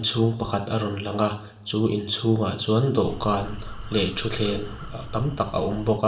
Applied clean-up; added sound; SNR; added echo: none; Crow; 11 dB; reverberation time 1.9 s.